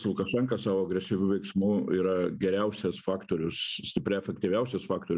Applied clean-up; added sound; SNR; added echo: neural mask model Resemble Enhance denoiser.